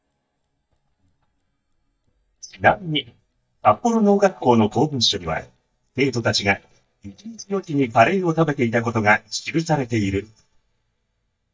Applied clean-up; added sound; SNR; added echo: neural mask model DeepFilterNet 3.